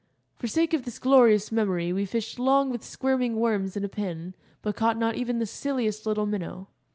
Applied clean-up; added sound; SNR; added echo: none; none; none; none.